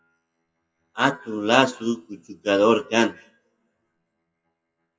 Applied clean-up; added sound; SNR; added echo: classical method WPE with log-MMSE.